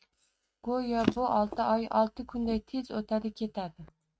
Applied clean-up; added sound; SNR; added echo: neural mask model RNNoise.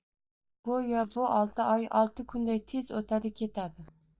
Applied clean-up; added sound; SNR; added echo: neural mask model DeepFilterNet 3.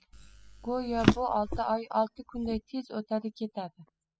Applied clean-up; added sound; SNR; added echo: classical method spectral subtraction.